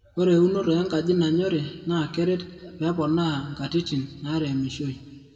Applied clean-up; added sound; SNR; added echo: none; none; none; reverberation time 1.4 s.